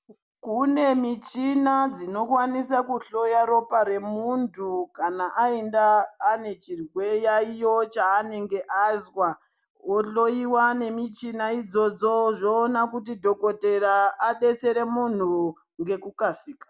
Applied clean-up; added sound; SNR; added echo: none; none; none; none.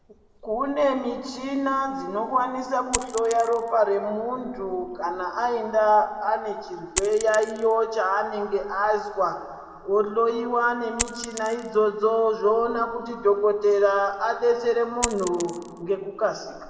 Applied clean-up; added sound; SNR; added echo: none; Coin (dropping); 15 dB; reverberation time 1.9 s.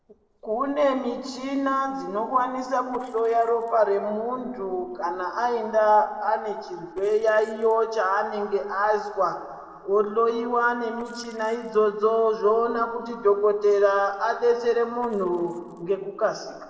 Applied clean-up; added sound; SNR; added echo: neural separator model SepFormer DNS4.